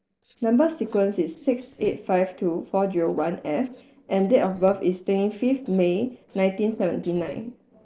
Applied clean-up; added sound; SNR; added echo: neural separator model SepFormer DNS4.